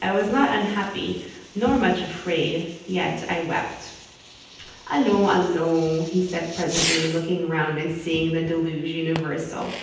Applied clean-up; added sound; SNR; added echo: none; Fireworks; 12 dB; reverberation time 0.9 s.